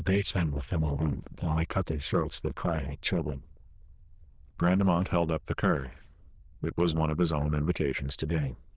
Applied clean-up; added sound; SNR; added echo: neural diffusion model UNIVERSE++.